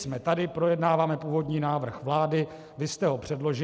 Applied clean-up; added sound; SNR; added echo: none; none; none; none.